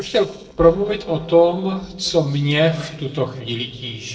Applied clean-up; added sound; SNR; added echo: neural separator model SepFormer DNS4.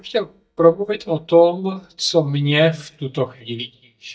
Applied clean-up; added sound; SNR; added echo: neural mask model DeepFilterNet 3.